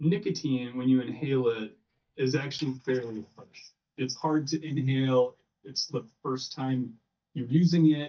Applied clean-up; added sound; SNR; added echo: neural mask model DeepFilterNet 3.